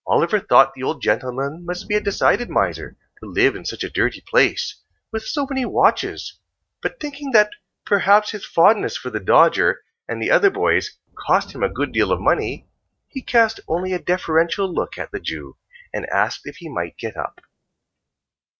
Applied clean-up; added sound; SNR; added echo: neural mask model RNNoise.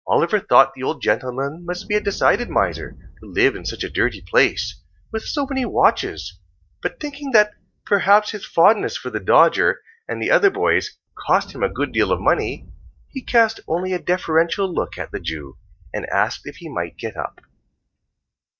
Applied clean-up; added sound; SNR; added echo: neural mask model DeepFilterNet 3.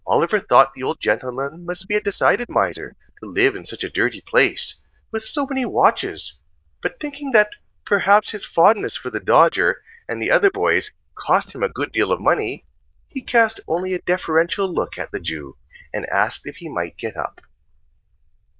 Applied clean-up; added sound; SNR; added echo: neural diffusion model UNIVERSE++.